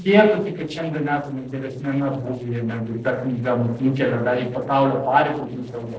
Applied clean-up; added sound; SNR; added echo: neural separator model SepFormer DNS4.